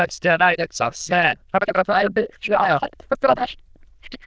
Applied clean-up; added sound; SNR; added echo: neural diffusion model UNIVERSE++.